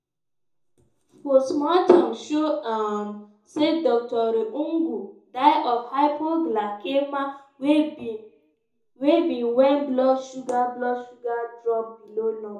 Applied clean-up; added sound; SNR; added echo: none; none; none; reverberation time 0.6 s.